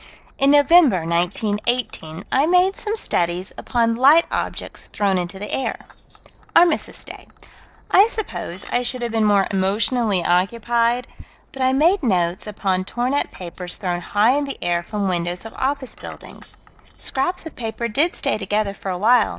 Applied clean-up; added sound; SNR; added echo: neural separator model SepFormer DNS4.